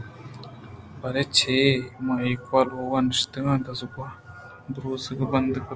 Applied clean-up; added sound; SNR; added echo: none; none; none; none.